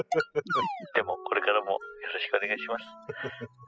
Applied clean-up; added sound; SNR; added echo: classical method spectral subtraction.